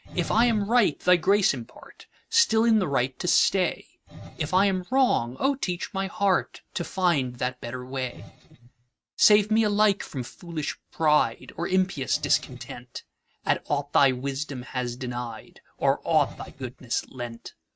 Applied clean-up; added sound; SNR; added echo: neural mask model RNNoise.